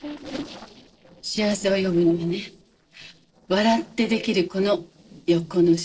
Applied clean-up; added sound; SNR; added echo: neural separator model SepFormer DNS4.